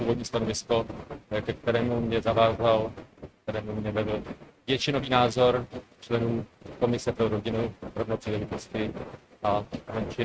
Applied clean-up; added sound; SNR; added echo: neural mask model RNNoise.